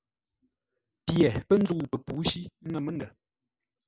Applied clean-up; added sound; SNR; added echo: none; none; none; none.